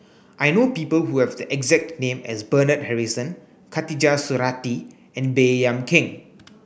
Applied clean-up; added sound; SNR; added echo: none; none; none; none.